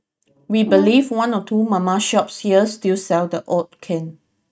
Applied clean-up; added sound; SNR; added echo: neural mask model RNNoise.